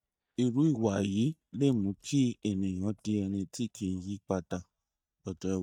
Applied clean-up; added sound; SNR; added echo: neural mask model DeepFilterNet 3.